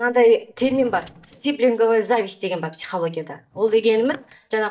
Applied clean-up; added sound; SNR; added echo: neural mask model DeepFilterNet 3.